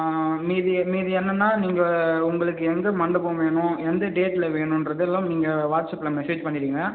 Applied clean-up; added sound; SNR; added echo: none; none; none; none.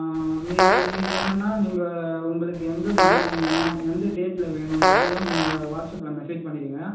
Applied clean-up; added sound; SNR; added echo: none; Fart; -2 dB; reverberation time 0.6 s.